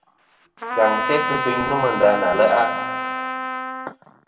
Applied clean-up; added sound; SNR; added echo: none; Trumpet; 3 dB; reverberation time 1.3 s.